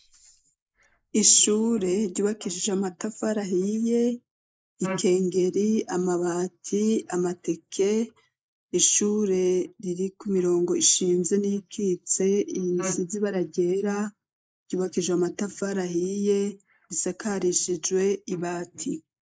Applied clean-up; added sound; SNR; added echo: neural mask model Resemble Enhance denoiser.